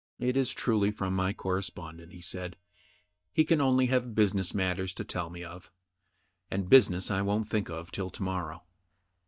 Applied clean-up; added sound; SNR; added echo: neural mask model DeepFilterNet 3.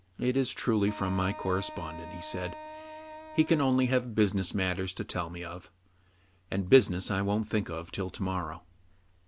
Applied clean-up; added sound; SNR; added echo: none; Wind instrument, woodwind instrument; 14 dB; none.